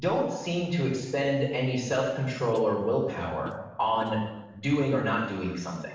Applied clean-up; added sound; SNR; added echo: neural separator model SepFormer DNS4.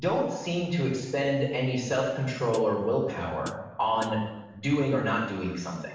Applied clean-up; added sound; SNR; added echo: none; Hi-hat; 16 dB; reverberation time 0.9 s.